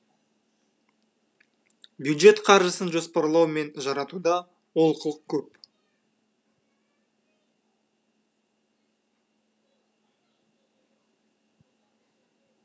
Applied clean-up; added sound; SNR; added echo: none; none; none; none.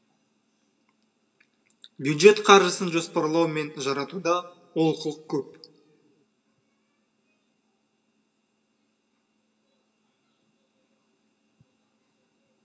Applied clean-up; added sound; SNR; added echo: none; none; none; reverberation time 1.1 s.